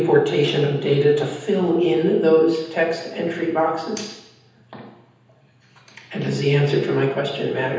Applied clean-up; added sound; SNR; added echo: none; none; none; reverberation time 0.9 s.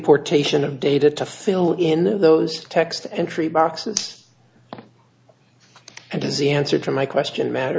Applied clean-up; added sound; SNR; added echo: none; none; none; none.